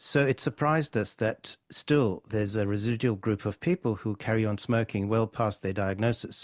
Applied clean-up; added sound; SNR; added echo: none; none; none; none.